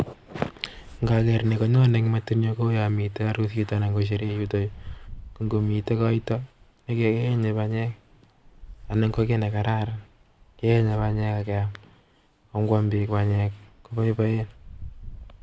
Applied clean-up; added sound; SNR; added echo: none; Wind; 19 dB; none.